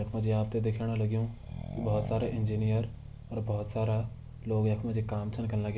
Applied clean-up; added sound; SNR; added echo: none; Accelerating, revving, vroom; 11 dB; none.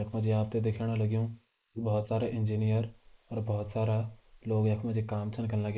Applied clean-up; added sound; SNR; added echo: neural mask model Resemble Enhance denoiser.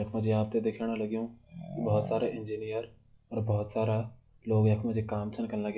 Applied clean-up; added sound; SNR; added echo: classical method log-MMSE.